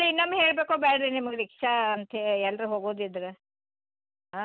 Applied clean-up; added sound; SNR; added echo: none; none; none; none.